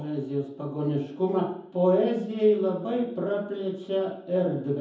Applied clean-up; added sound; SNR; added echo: none; none; none; reverberation time 0.7 s.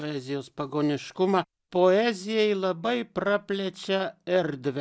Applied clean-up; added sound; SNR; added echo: none; none; none; none.